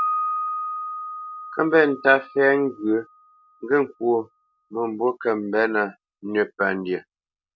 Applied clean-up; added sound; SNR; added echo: none; Piano; 10 dB; none.